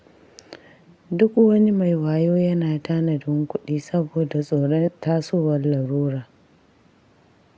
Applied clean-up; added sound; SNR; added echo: none; none; none; none.